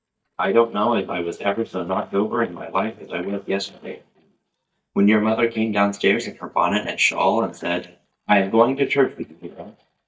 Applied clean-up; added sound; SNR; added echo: neural mask model DeepFilterNet 3.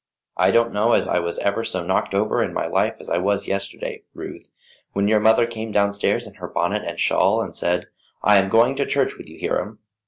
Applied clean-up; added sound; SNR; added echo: none; none; none; none.